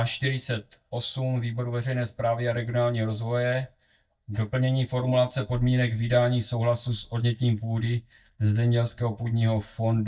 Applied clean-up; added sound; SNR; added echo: neural mask model DeepFilterNet 3.